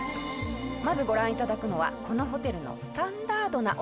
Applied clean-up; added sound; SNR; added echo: none; none; none; none.